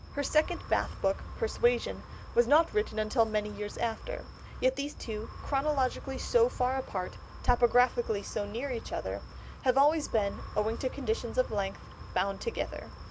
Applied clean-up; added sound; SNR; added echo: none; Wind; 12 dB; none.